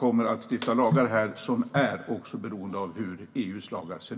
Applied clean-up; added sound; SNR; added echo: none; Bathtub (filling or washing) / Water / Splash, splatter; 20 dB; reverberation time 2.7 s.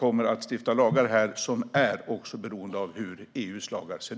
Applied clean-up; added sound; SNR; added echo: none; none; none; none.